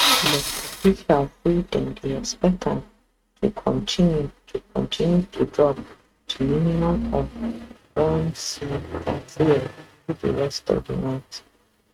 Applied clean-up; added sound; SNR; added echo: neural mask model RNNoise.